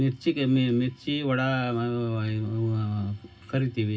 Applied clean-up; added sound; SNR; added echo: none; none; none; reverberation time 0.4 s.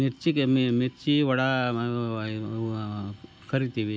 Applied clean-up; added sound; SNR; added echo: none; none; none; none.